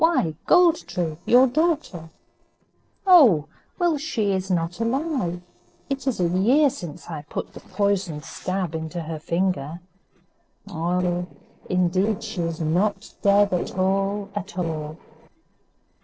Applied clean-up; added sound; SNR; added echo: neural separator model SepFormer DNS4.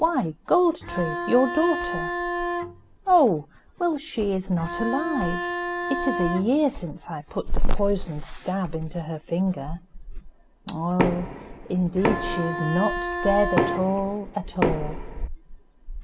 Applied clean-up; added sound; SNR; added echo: none; Knock + Bowed string instrument; 4 dB; none.